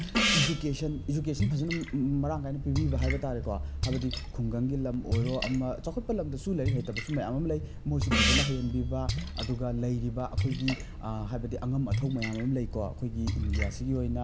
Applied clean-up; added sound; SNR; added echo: none; Gong + Splash, splatter; 1 dB; none.